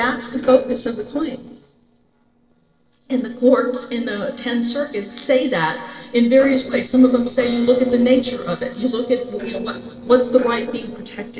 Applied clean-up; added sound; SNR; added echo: neural separator model SepFormer DNS4.